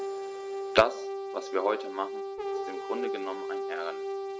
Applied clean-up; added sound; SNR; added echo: none; Brass instrument; 3 dB; none.